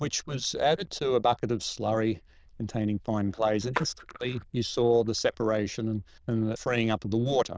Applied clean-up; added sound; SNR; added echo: neural diffusion model UNIVERSE++.